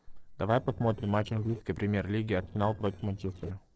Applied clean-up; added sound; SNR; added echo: neural separator model SepFormer DNS4.